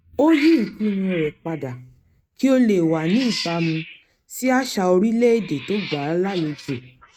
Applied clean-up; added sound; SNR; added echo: neural mask model RNNoise.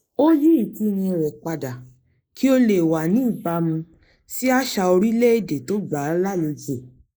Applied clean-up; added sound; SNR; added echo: neural mask model Resemble Enhance denoiser.